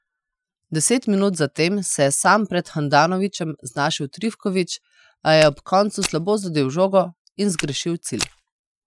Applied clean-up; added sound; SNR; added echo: classical method Wiener filter.